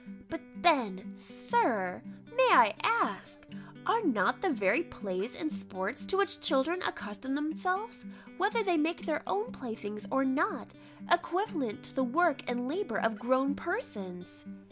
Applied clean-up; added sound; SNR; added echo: none; Acoustic guitar; 15 dB; none.